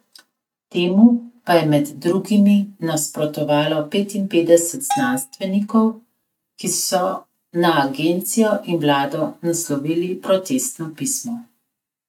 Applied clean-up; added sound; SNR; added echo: neural mask model RNNoise.